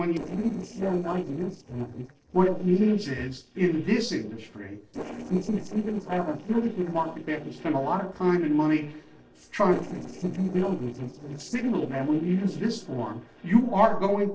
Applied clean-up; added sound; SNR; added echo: neural separator model SepFormer DNS4.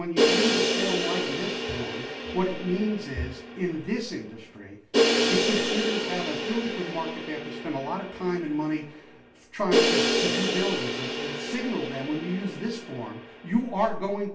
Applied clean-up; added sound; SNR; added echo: none; Crash cymbal; -2 dB; reverberation time 0.3 s.